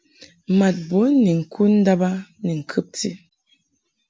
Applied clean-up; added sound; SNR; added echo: none; none; none; none.